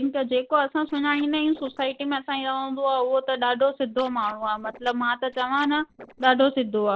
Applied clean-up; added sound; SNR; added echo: neural separator model SepFormer DNS4.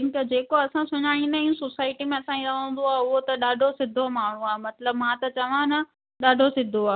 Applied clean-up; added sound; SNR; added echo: none; none; none; none.